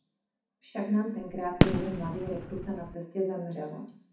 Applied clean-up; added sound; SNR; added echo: none; Fireworks; -5 dB; reverberation time 0.6 s.